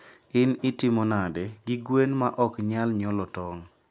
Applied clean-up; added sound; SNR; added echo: none; none; none; none.